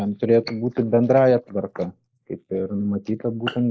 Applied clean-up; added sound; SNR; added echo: neural mask model Resemble Enhance denoiser.